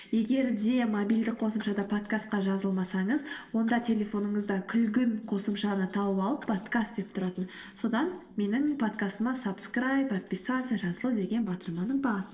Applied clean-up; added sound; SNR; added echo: neural separator model SepFormer DNS4.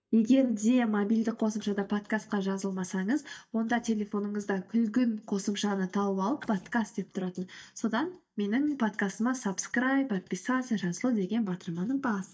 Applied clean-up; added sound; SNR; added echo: neural mask model DeepFilterNet 3.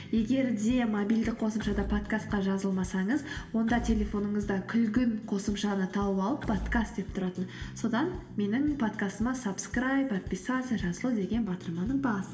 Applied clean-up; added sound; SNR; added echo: none; Door / Wood; 11 dB; reverberation time 1.0 s.